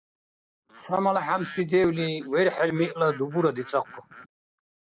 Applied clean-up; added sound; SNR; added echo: neural mask model Resemble Enhance denoiser.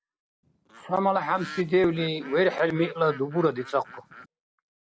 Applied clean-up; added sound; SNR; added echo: none; Bird; 19 dB; none.